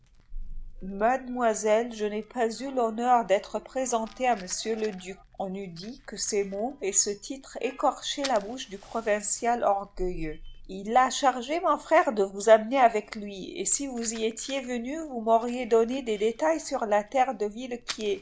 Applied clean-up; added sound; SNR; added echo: none; Fire; 18 dB; none.